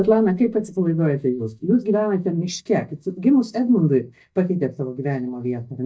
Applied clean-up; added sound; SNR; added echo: neural mask model DeepFilterNet 3.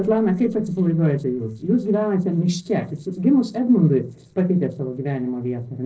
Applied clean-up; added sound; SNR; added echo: neural separator model SepFormer DNS4.